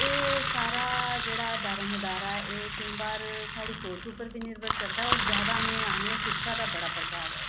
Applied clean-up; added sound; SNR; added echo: none; Engine; -5 dB; none.